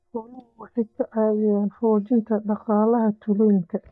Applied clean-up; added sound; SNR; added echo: neural mask model DeepFilterNet 3.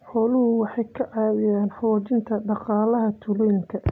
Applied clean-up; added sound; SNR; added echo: none; none; none; none.